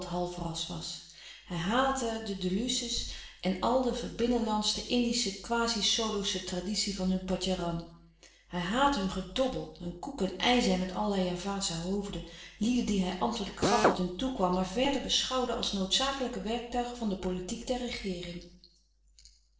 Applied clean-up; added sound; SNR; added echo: neural separator model SepFormer DNS4.